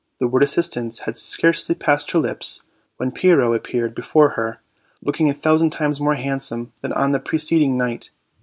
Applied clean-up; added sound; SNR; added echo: none; none; none; none.